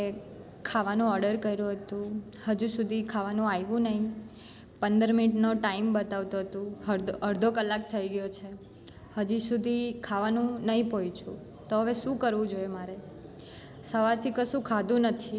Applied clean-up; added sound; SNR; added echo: none; none; none; none.